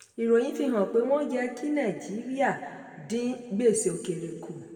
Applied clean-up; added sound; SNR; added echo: none; none; none; reverberation time 1.6 s.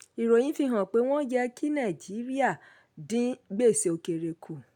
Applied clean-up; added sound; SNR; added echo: none; none; none; none.